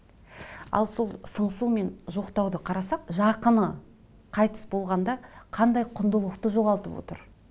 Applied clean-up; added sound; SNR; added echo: none; none; none; none.